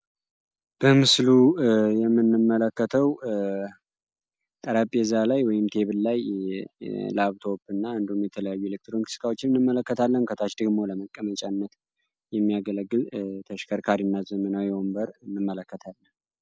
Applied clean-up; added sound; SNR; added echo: none; none; none; none.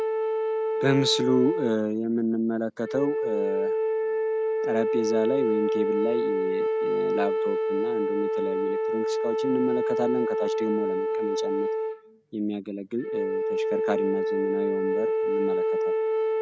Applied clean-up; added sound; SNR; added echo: none; Wind instrument, woodwind instrument; -3 dB; none.